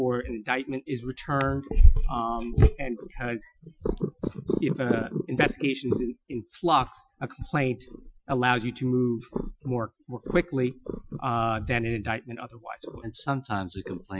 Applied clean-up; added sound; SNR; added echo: classical method Wiener filter.